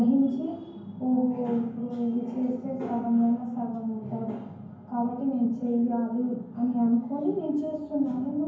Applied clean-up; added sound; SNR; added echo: none; none; none; reverberation time 0.9 s.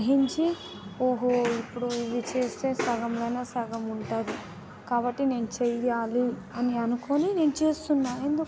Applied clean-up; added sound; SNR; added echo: none; none; none; none.